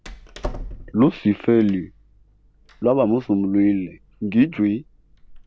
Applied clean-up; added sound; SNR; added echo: none; Door; 17 dB; none.